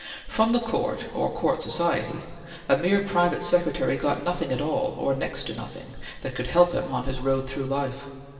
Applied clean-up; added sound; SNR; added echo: none; none; none; reverberation time 2.7 s.